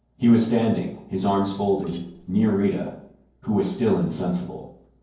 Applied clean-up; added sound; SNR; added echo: neural separator model SepFormer DNS4.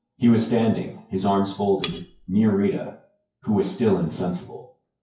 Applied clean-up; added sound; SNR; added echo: classical method WPE with log-MMSE.